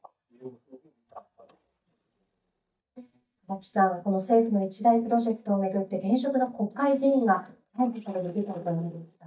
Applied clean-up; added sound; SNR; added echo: neural mask model DeepFilterNet 3.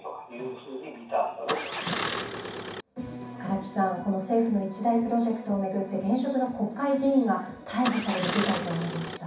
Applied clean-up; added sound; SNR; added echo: none; Engine starting; 5 dB; reverberation time 0.6 s.